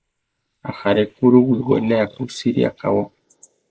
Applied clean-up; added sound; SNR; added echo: neural mask model Resemble Enhance denoiser.